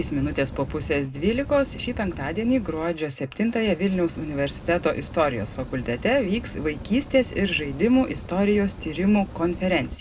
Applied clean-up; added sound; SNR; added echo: none; Fire; 12 dB; reverberation time 0.2 s.